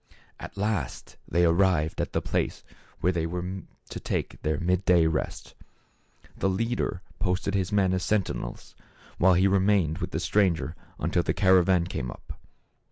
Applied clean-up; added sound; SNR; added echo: none; none; none; none.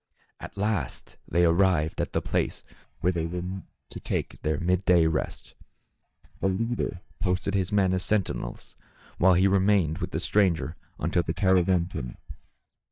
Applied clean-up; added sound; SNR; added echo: neural mask model DeepFilterNet 3.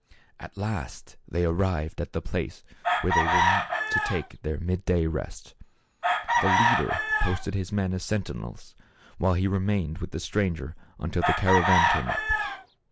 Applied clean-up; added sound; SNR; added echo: none; Chicken, rooster; -2 dB; none.